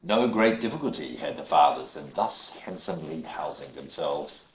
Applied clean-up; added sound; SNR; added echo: neural separator model SepFormer DNS4.